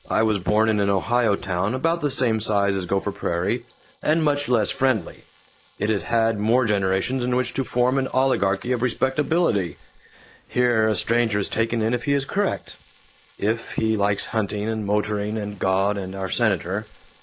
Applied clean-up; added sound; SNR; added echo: neural mask model Resemble Enhance denoiser.